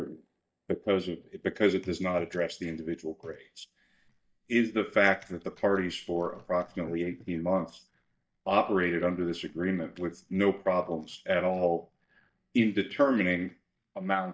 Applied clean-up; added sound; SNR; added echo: neural mask model DeepFilterNet 3.